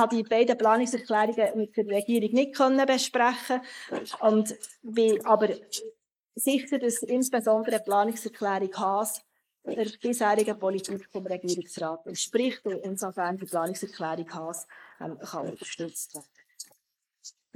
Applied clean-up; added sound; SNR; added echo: neural mask model Resemble Enhance denoiser.